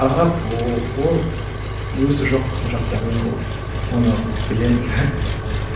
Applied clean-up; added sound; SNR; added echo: none; Engine; 2 dB; reverberation time 0.8 s.